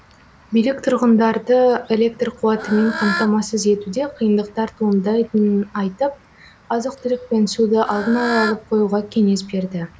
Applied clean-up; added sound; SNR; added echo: none; Bird / Fowl; 14 dB; none.